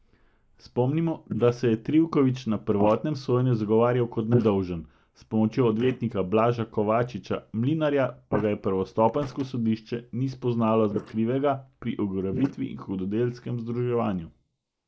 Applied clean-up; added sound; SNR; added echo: neural mask model Resemble Enhance denoiser.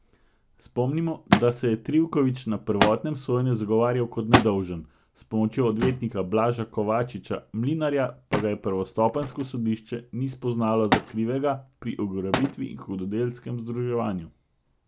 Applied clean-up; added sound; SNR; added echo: none; Thump, thud; 6 dB; none.